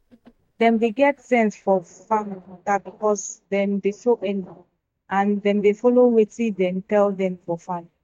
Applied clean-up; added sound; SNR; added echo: neural mask model DeepFilterNet 3.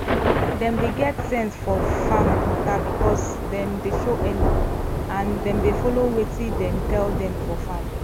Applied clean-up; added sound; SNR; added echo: none; Thunder / Rain; -3 dB; none.